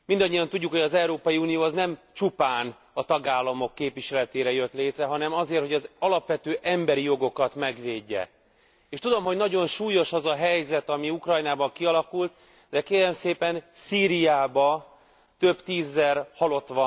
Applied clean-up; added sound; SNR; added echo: none; none; none; none.